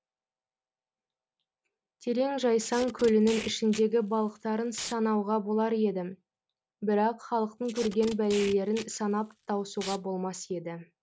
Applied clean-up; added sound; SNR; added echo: none; Packing tape, duct tape; 15 dB; none.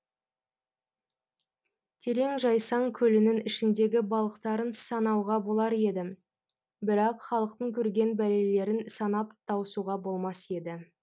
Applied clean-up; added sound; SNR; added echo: none; none; none; none.